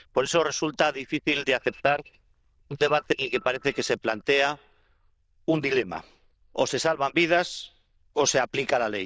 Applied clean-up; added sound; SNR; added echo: neural diffusion model UNIVERSE++.